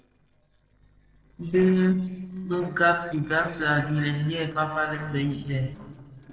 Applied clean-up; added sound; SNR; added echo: neural separator model SepFormer DNS4.